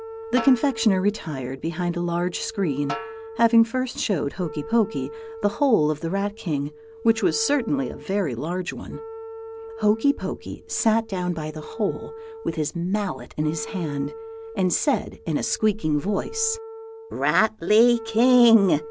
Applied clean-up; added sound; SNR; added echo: none; Snare drum + Wind instrument, woodwind instrument; 15 dB; none.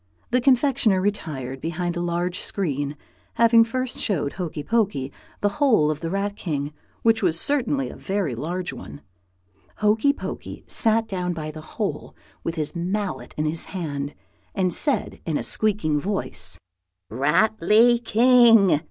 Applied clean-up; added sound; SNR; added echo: none; none; none; none.